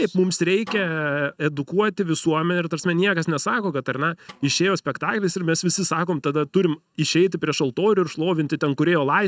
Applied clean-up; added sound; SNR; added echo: neural mask model RNNoise.